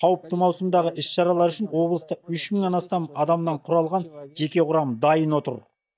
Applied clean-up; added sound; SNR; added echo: neural mask model DeepFilterNet 3.